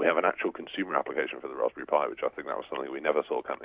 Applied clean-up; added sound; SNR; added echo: none; none; none; none.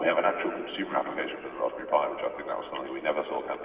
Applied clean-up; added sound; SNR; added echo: none; none; none; reverberation time 2.9 s.